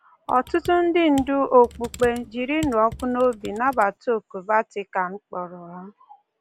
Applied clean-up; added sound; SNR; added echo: none; Computer keyboard; 18 dB; none.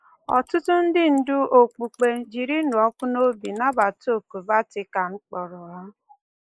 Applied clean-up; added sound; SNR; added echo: neural mask model Resemble Enhance denoiser.